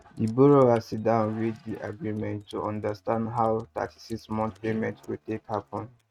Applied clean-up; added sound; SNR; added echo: neural mask model RNNoise.